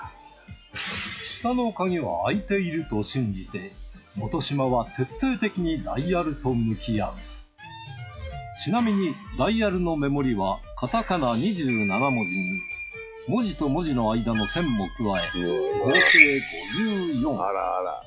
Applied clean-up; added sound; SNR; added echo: classical method log-MMSE.